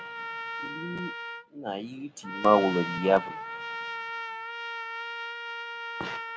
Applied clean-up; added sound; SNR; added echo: none; Trumpet; 6 dB; none.